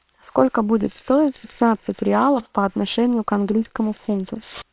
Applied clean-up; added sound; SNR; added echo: neural separator model SepFormer WHAM!.